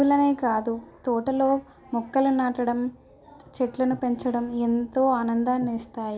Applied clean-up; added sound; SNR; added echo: none; Breathing; 18 dB; none.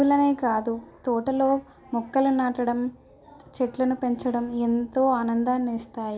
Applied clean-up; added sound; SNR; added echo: none; none; none; none.